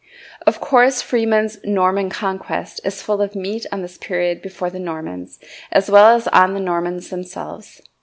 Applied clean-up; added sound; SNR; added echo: none; none; none; none.